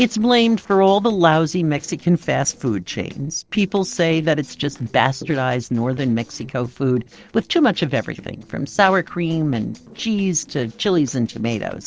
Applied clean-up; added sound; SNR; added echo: neural separator model SepFormer DNS4.